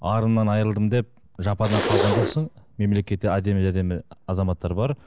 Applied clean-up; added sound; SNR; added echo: none; Zipper (clothing); 5 dB; none.